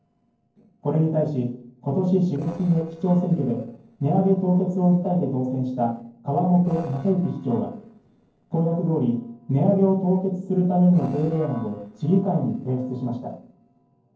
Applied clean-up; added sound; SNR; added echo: neural separator model SepFormer DNS4.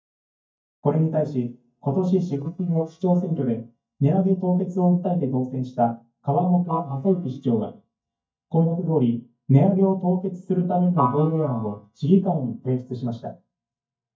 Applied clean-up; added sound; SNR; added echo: neural mask model DeepFilterNet 3.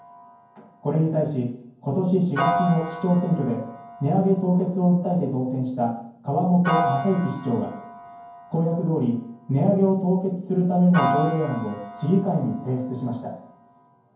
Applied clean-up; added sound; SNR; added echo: none; Piano; 9 dB; reverberation time 0.9 s.